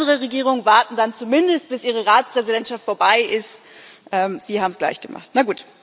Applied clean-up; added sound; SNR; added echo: none; none; none; none.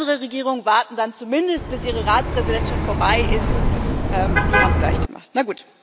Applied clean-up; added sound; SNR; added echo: none; Car passing by; -3 dB; none.